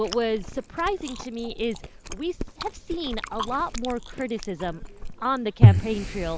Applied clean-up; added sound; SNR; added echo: none; Chewing, mastication; -3 dB; none.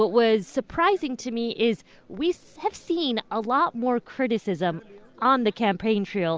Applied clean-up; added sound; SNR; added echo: none; none; none; none.